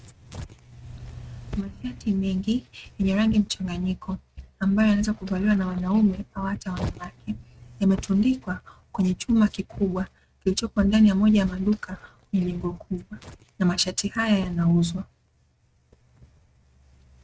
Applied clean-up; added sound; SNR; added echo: neural mask model RNNoise.